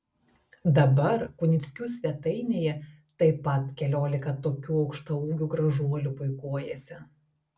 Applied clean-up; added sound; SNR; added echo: none; none; none; none.